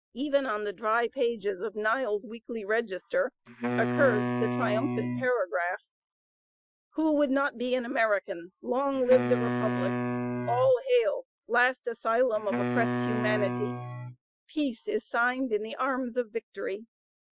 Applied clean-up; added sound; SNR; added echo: classical method Wiener filter.